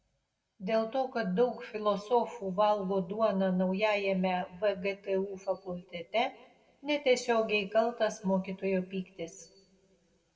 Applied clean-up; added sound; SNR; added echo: none; none; none; reverberation time 1.5 s.